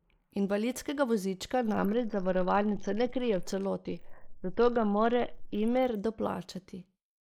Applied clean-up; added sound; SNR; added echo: neural mask model Resemble Enhance denoiser.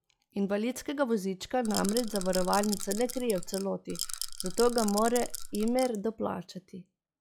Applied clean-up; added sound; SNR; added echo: classical method log-MMSE.